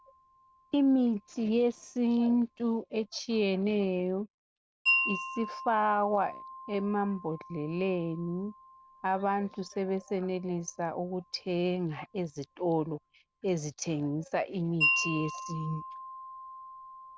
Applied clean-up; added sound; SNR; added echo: none; Wind chime; 8 dB; none.